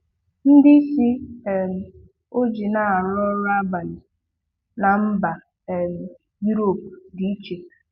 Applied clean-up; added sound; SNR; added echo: none; none; none; none.